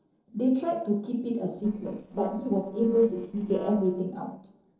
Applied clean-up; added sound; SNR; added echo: neural separator model SepFormer DNS4.